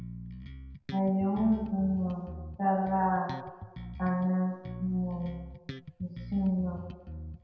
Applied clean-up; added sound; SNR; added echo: none; Bass guitar; 11 dB; reverberation time 1.1 s.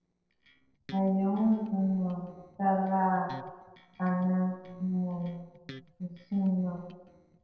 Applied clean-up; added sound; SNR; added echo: neural separator model SepFormer DNS4.